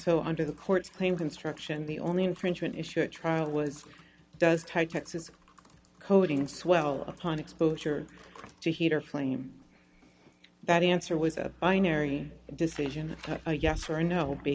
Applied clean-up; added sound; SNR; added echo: none; none; none; none.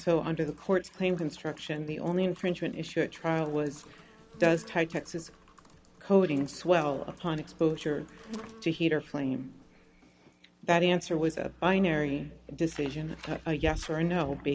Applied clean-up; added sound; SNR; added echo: none; Insect; 20 dB; none.